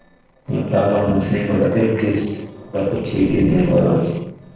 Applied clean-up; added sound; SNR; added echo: neural separator model SepFormer DNS4.